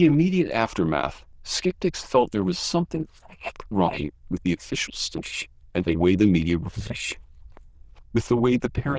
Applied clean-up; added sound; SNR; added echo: neural diffusion model UNIVERSE++.